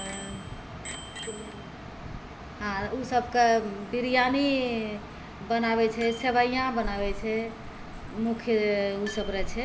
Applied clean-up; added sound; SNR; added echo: none; Bicycle bell; 13 dB; none.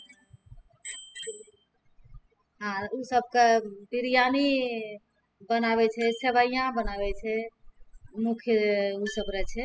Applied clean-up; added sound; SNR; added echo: classical method spectral subtraction.